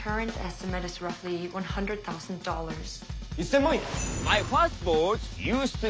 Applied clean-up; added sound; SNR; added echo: none; none; none; none.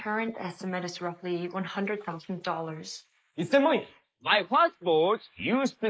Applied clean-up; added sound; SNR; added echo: neural mask model Resemble Enhance denoiser.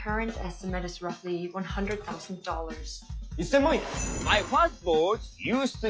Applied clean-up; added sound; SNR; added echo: classical method log-MMSE.